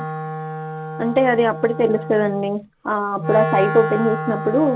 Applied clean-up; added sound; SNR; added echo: none; Wind instrument, woodwind instrument; 7 dB; none.